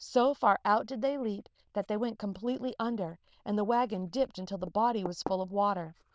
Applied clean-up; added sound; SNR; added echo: neural diffusion model UNIVERSE++.